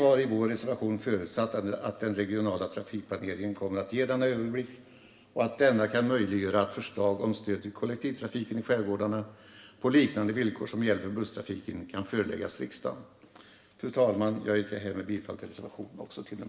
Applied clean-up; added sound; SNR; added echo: none; none; none; reverberation time 1.9 s.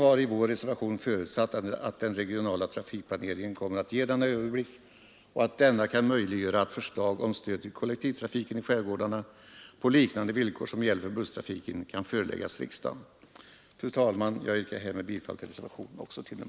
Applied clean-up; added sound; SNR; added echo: none; none; none; none.